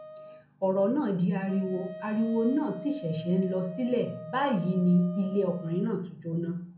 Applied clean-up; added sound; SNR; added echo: none; Wind instrument, woodwind instrument; 16 dB; reverberation time 0.6 s.